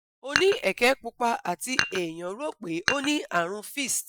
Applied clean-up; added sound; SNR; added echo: classical method Wiener filter.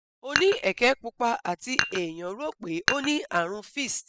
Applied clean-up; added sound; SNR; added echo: classical method spectral subtraction.